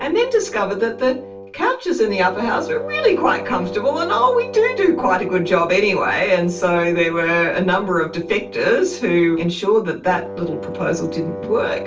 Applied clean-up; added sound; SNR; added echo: none; Wind instrument, woodwind instrument; 13 dB; reverberation time 0.3 s.